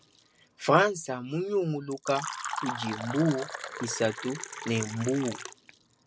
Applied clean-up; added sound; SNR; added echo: none; Fill (with liquid); 10 dB; none.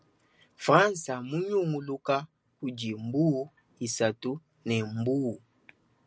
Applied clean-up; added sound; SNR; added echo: none; none; none; none.